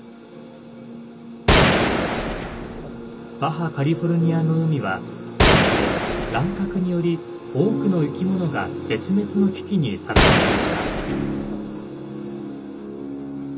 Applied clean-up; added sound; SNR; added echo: none; Gunshot, gunfire; -4 dB; reverberation time 0.2 s.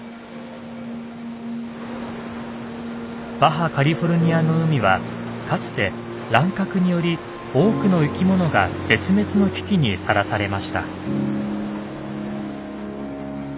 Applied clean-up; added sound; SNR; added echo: none; none; none; none.